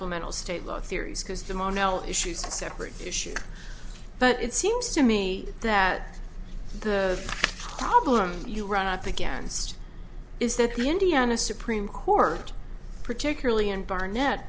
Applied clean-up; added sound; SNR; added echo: none; none; none; none.